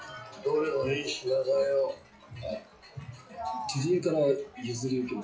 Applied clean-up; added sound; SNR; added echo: classical method WPE with log-MMSE.